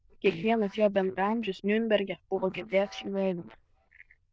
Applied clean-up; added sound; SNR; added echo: neural diffusion model UNIVERSE++.